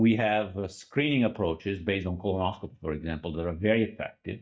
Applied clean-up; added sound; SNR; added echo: neural mask model DeepFilterNet 3.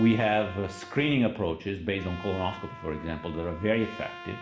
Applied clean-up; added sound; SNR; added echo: none; Trumpet; 16 dB; reverberation time 0.7 s.